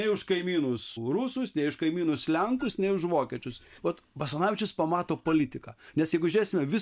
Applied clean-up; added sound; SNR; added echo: neural mask model DeepFilterNet 3.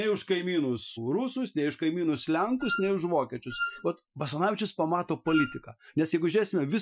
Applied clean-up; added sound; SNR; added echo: classical method Wiener filter.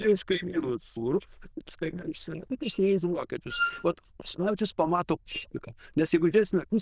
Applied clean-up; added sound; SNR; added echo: neural diffusion model UNIVERSE++.